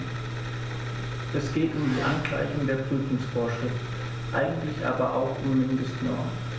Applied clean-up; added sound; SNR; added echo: none; Motorcycle / Accelerating, revving, vroom + Bowed string instrument; 17 dB; none.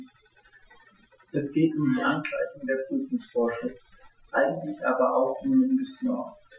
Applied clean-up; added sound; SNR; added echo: classical method Wiener filter.